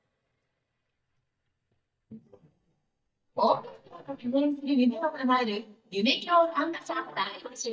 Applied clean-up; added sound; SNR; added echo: neural mask model DeepFilterNet 3.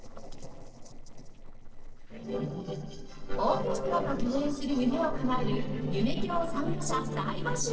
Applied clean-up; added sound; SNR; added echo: neural separator model SepFormer DNS4.